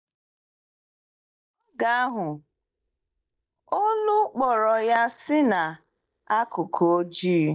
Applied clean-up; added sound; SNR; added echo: neural mask model DeepFilterNet 3.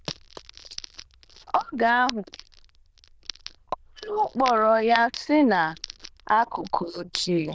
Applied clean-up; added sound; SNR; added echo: neural diffusion model UNIVERSE++.